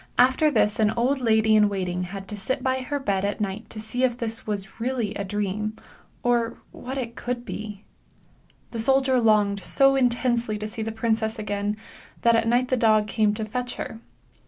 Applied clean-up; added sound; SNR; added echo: none; none; none; none.